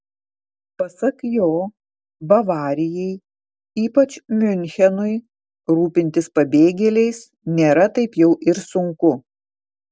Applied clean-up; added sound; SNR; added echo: none; none; none; none.